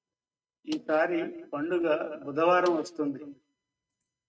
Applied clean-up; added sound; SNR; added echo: neural mask model RNNoise.